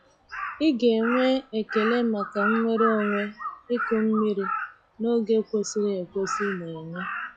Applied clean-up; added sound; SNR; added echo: classical method log-MMSE.